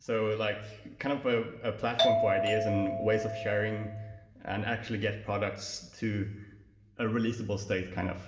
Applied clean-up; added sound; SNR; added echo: none; Doorbell; -1 dB; reverberation time 0.9 s.